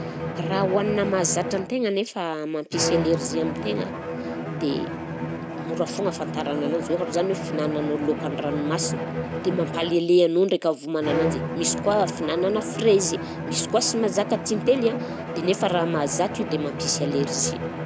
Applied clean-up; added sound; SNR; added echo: none; Bowed string instrument; 5 dB; none.